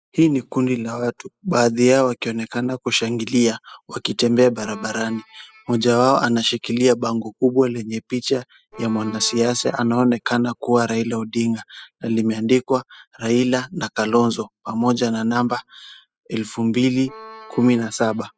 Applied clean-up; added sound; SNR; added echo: classical method spectral subtraction.